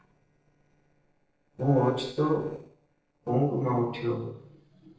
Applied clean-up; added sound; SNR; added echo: neural separator model SepFormer DNS4.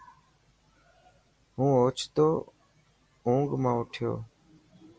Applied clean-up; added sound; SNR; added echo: none; none; none; none.